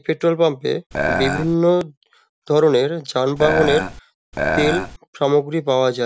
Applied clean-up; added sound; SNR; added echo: none; Burping, eructation; 2 dB; none.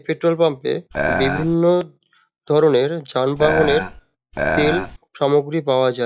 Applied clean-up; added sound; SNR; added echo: classical method log-MMSE.